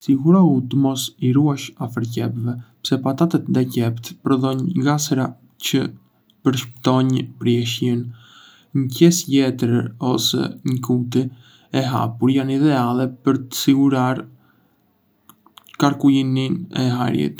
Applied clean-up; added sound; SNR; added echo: none; none; none; none.